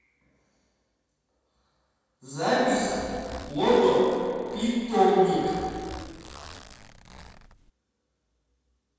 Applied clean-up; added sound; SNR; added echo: none; Zipper (clothing); 16 dB; reverberation time 2.0 s.